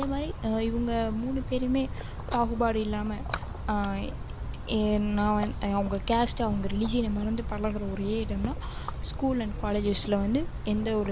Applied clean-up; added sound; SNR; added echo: none; Splash, splatter; 5 dB; none.